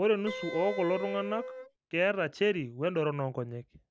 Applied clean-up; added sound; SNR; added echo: none; Wind instrument, woodwind instrument; 7 dB; none.